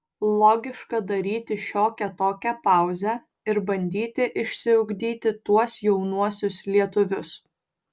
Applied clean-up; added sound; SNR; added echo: none; none; none; none.